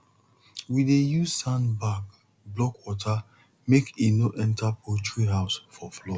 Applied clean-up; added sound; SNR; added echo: none; none; none; none.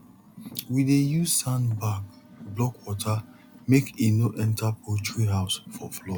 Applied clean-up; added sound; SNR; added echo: none; Car; 20 dB; none.